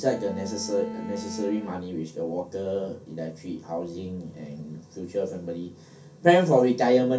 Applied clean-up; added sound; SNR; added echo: none; Bowed string instrument; 10 dB; reverberation time 0.3 s.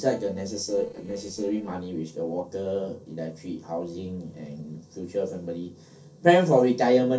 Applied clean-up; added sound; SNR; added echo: neural separator model SepFormer DNS4.